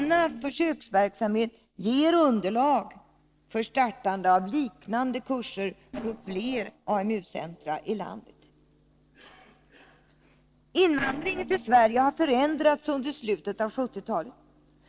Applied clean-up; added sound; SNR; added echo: neural separator model SepFormer DNS4.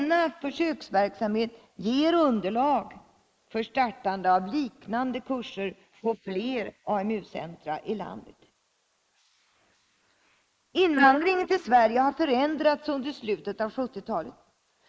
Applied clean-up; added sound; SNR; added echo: neural mask model Resemble Enhance denoiser.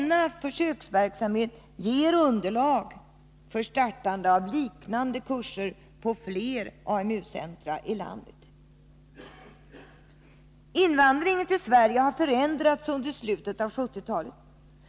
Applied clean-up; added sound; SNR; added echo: none; none; none; none.